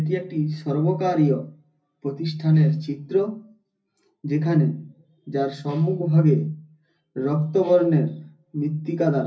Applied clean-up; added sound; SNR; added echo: none; none; none; reverberation time 0.4 s.